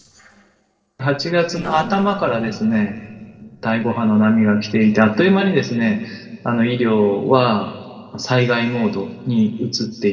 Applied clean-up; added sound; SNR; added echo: neural separator model SepFormer DNS4.